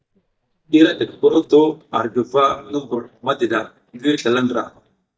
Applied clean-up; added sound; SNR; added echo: neural mask model DeepFilterNet 3.